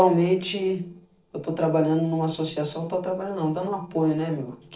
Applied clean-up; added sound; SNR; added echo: neural separator model SepFormer DNS4.